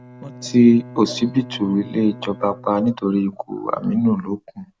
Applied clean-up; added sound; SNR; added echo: none; Bowed string instrument; 20 dB; none.